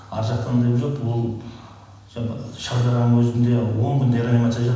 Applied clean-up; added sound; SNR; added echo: none; none; none; reverberation time 1.1 s.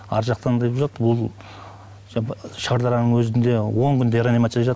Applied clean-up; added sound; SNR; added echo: none; none; none; none.